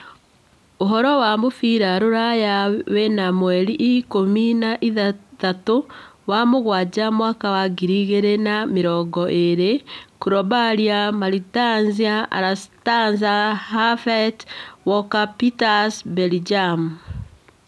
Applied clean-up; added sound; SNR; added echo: none; none; none; none.